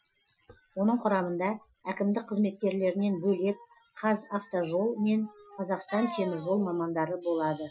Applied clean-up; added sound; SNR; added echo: classical method Wiener filter.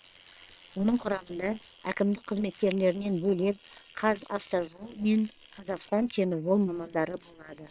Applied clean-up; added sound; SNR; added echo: neural separator model SepFormer WHAM!.